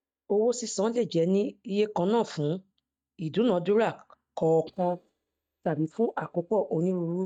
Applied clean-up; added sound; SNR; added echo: neural mask model DeepFilterNet 3.